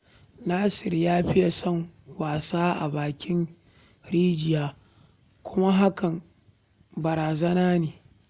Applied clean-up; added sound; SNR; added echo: none; none; none; none.